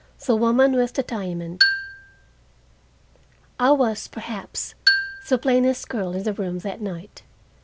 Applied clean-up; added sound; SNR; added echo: none; Marimba, xylophone; 2 dB; none.